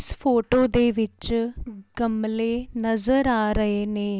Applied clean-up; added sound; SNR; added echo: none; none; none; none.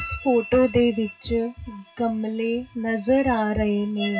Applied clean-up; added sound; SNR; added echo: classical method WPE with log-MMSE.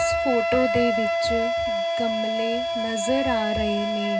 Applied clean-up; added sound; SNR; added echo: none; Wind instrument, woodwind instrument; -2 dB; reverberation time 0.2 s.